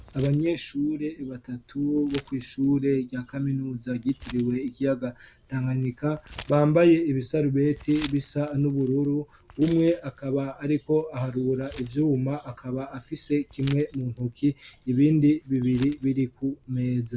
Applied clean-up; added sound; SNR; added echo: none; Keys jangling; 17 dB; none.